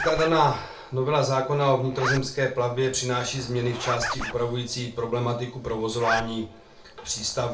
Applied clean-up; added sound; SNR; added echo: none; Zipper (clothing); 10 dB; reverberation time 0.3 s.